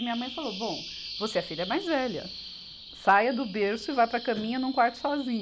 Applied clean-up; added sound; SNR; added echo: none; Bird vocalization, bird call, bird song; 13 dB; none.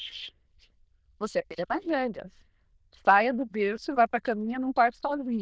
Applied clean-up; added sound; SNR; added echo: neural diffusion model UNIVERSE++.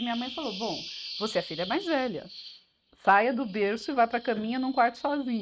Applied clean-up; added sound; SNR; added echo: neural mask model RNNoise.